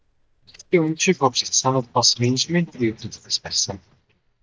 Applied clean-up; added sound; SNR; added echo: neural mask model DeepFilterNet 3.